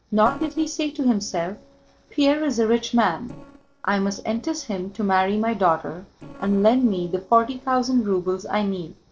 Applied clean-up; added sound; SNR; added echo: neural separator model SepFormer DNS4.